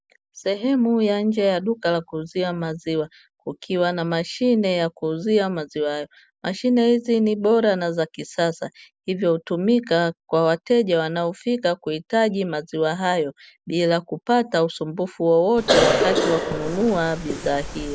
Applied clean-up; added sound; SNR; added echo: none; Cough; 1 dB; none.